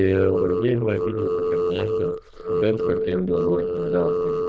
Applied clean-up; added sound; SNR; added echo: neural diffusion model UNIVERSE++.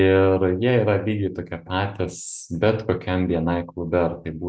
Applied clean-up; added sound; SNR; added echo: none; none; none; none.